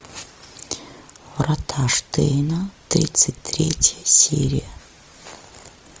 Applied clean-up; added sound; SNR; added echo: none; none; none; none.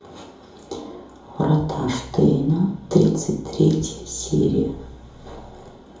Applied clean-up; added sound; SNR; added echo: none; none; none; reverberation time 2.6 s.